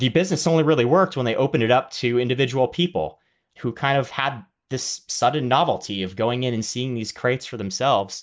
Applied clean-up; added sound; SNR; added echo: none; none; none; none.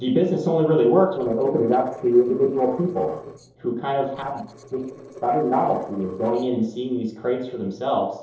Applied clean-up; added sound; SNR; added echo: neural separator model SepFormer DNS4.